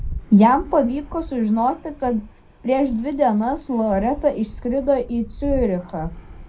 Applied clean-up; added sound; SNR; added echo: none; Fixed-wing aircraft, airplane; 14 dB; reverberation time 0.2 s.